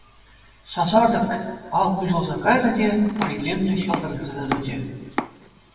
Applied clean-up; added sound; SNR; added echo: none; Domestic sounds, home sounds; 10 dB; reverberation time 1.2 s.